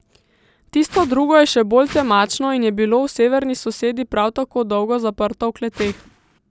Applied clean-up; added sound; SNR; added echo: none; Whoosh, swoosh, swish; 18 dB; none.